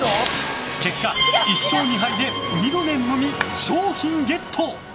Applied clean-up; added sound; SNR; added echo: none; Accordion; 1 dB; none.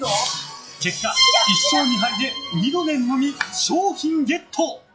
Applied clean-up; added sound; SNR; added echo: classical method log-MMSE.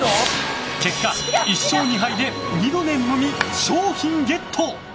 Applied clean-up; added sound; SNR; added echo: none; none; none; none.